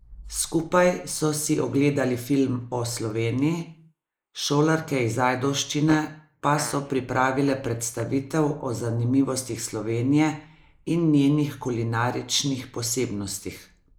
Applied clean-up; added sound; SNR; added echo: neural mask model Resemble Enhance denoiser.